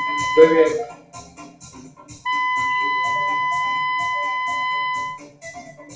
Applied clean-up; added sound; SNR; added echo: none; Wind instrument, woodwind instrument; 0 dB; reverberation time 0.4 s.